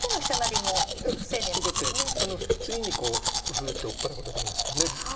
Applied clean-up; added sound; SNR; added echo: none; Domestic sounds, home sounds; -5 dB; reverberation time 2.2 s.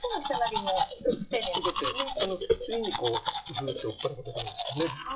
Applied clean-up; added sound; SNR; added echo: classical method WPE with log-MMSE.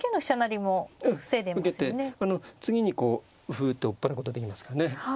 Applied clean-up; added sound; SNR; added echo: none; none; none; none.